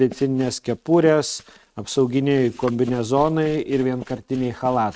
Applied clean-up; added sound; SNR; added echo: neural mask model RNNoise.